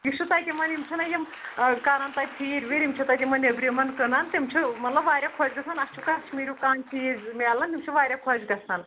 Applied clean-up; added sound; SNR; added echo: none; Applause; 20 dB; none.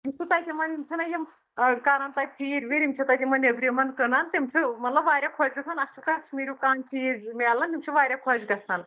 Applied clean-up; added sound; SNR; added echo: neural mask model DeepFilterNet 3.